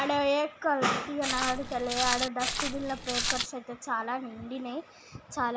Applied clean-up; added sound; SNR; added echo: none; Walk, footsteps; 1 dB; none.